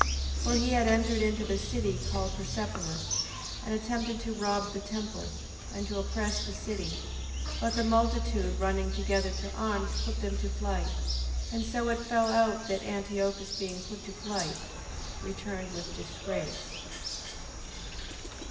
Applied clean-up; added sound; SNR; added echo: none; Bird vocalization, bird call, bird song; 1 dB; reverberation time 1.1 s.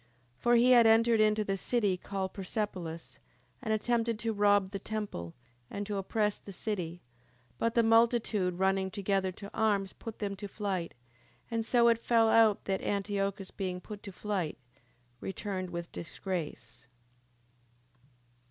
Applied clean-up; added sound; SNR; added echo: none; none; none; none.